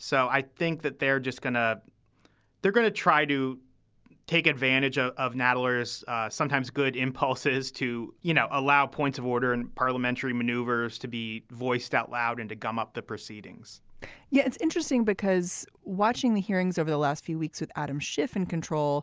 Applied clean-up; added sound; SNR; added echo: none; none; none; none.